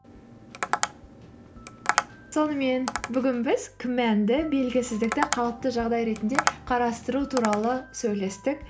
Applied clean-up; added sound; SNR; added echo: none; Tap; 6 dB; none.